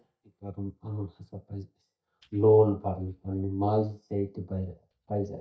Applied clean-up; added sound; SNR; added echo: neural mask model DeepFilterNet 3.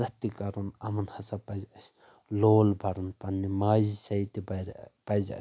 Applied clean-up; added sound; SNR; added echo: none; none; none; none.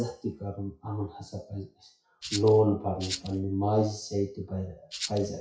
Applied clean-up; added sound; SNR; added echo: classical method WPE with log-MMSE.